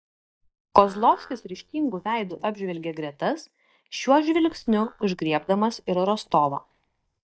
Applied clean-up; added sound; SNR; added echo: neural mask model DeepFilterNet 3.